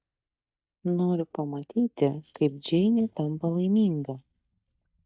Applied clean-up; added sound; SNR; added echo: neural mask model DeepFilterNet 3.